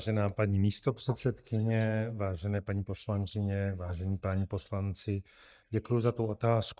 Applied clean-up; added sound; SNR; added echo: neural mask model DeepFilterNet 3.